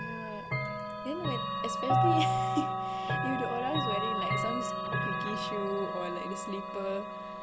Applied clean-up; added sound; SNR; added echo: none; Chime / Clock; -5 dB; none.